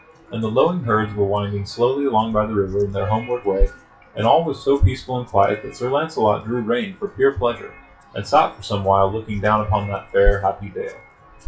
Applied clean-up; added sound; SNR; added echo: classical method WPE with log-MMSE.